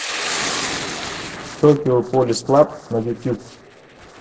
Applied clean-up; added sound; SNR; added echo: neural separator model SepFormer DNS4.